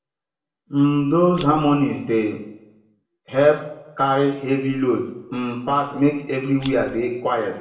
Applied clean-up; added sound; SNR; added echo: none; Scissors; 18 dB; reverberation time 0.7 s.